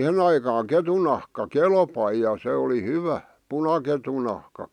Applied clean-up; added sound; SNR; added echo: none; none; none; none.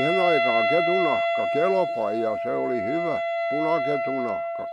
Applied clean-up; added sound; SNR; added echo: none; Wind instrument, woodwind instrument; -2 dB; none.